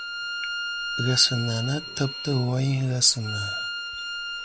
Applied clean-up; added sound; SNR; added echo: none; Bowed string instrument; 6 dB; none.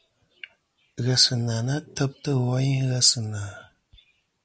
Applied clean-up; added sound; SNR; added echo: none; none; none; none.